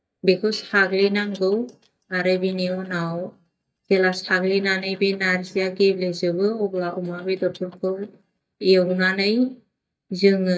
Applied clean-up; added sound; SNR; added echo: neural mask model DeepFilterNet 3.